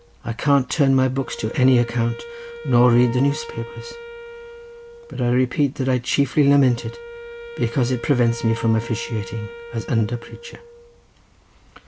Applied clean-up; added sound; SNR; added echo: none; Wind instrument, woodwind instrument; 16 dB; none.